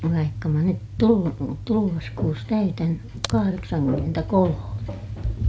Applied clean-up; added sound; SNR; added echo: none; Crack; 12 dB; none.